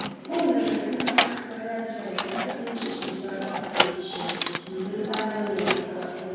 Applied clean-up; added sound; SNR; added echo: none; Keys jangling; 1 dB; reverberation time 2.2 s.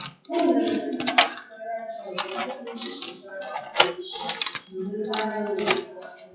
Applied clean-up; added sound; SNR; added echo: classical method WPE with log-MMSE.